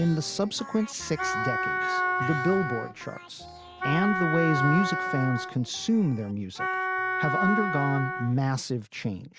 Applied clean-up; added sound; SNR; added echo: none; Wind instrument, woodwind instrument; 1 dB; none.